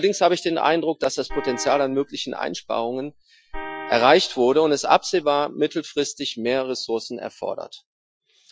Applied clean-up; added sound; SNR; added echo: classical method Wiener filter.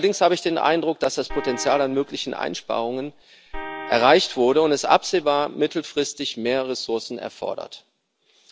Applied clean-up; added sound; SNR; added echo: none; Vehicle horn, car horn, honking; 14 dB; none.